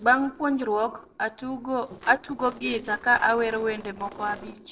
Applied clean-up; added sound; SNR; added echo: neural separator model SepFormer DNS4.